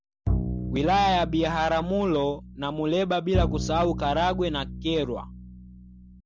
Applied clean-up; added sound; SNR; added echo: none; Bowed string instrument; 5 dB; none.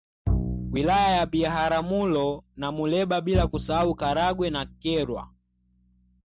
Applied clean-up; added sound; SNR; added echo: neural mask model RNNoise.